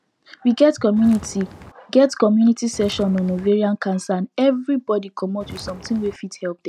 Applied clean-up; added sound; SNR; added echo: none; Walk, footsteps; 18 dB; none.